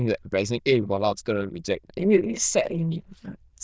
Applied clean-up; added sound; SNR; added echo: neural diffusion model UNIVERSE++.